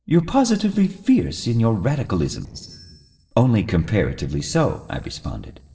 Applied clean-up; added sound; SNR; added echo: neural separator model SepFormer DNS4.